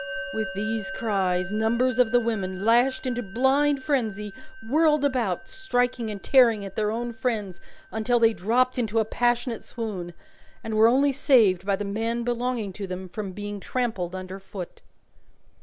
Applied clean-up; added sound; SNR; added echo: none; Musical instrument; 17 dB; none.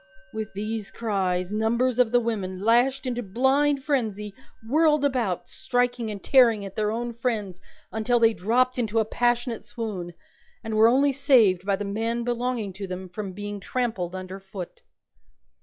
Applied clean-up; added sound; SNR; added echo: classical method log-MMSE.